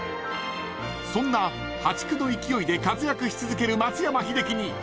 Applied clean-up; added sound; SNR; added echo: none; Piano; 18 dB; none.